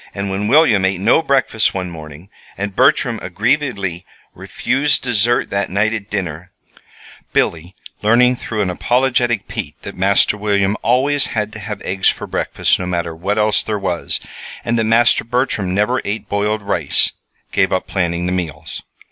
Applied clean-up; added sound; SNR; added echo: none; none; none; none.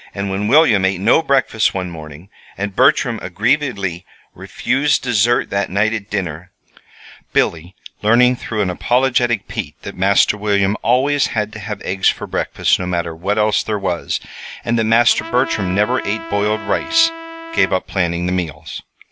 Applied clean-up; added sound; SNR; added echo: none; Trumpet; 11 dB; none.